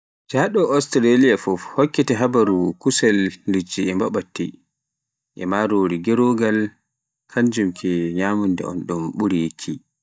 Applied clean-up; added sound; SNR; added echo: neural mask model DeepFilterNet 3.